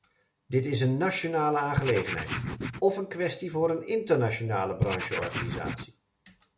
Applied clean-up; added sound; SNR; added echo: none; Writing; 3 dB; none.